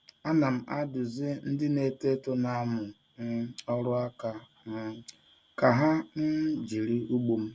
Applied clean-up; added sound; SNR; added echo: none; none; none; none.